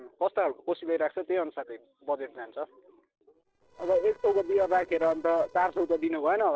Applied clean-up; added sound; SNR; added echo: neural separator model SepFormer DNS4.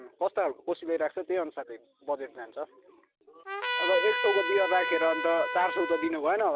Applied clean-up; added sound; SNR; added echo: none; Trumpet; 3 dB; none.